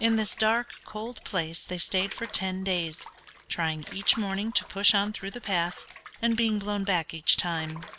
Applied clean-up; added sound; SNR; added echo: none; Bathtub (filling or washing) / Water; 19 dB; none.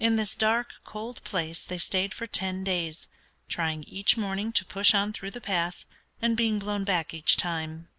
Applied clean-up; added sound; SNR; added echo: none; none; none; none.